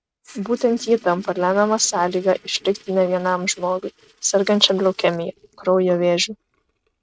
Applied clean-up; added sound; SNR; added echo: neural mask model RNNoise.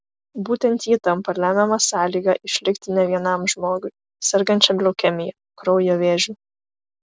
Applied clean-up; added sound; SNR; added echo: none; none; none; none.